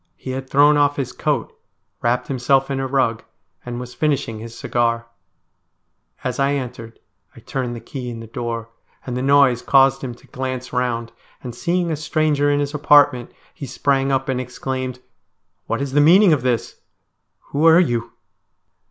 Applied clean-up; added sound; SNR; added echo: none; none; none; none.